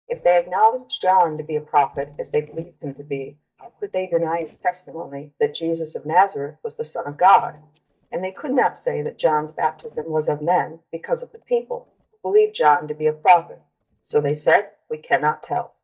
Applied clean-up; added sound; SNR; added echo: neural mask model DeepFilterNet 3.